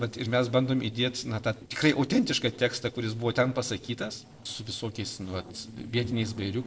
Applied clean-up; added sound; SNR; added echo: neural separator model SepFormer DNS4.